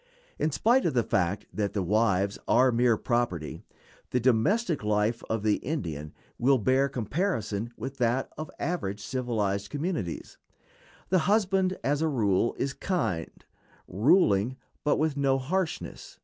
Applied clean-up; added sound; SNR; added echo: none; none; none; none.